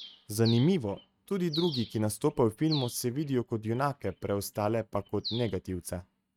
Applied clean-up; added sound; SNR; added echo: neural mask model RNNoise.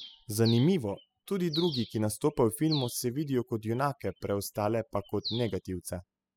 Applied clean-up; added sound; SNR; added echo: classical method spectral subtraction.